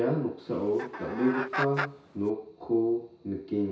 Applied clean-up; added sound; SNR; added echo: none; Chicken, rooster; 7 dB; reverberation time 0.6 s.